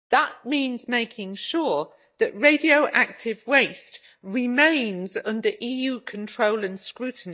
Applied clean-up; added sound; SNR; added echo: neural mask model DeepFilterNet 3.